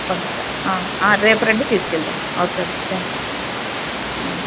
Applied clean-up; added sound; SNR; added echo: none; Water; 2 dB; none.